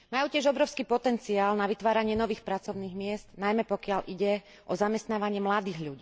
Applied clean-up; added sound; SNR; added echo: none; none; none; none.